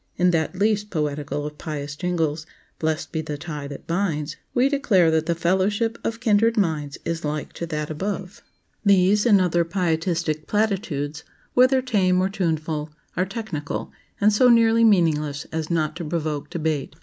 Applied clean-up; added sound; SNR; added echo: none; none; none; none.